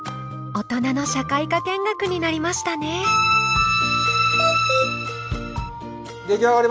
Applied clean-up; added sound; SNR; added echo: none; Bowed string instrument; -3 dB; none.